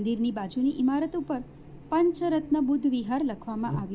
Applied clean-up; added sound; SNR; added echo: none; Buzz; 16 dB; none.